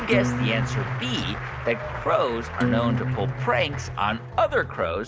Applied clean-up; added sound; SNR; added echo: none; Acoustic guitar; 3 dB; none.